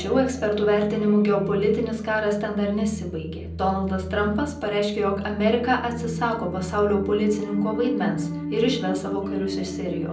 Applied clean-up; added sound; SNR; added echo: none; none; none; reverberation time 0.6 s.